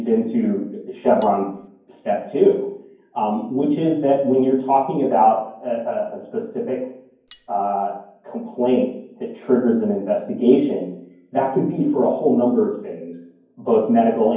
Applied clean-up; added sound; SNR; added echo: none; Cutlery, silverware; 17 dB; reverberation time 0.9 s.